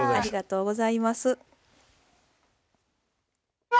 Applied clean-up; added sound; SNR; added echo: none; none; none; none.